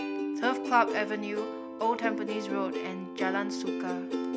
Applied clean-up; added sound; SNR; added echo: none; Plucked string instrument; 1 dB; none.